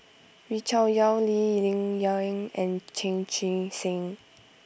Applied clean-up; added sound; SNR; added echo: none; none; none; none.